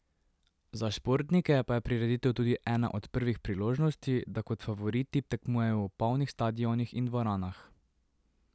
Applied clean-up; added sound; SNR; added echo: none; none; none; none.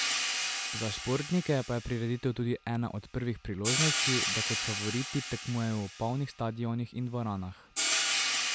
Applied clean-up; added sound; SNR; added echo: none; Hi-hat; 1 dB; none.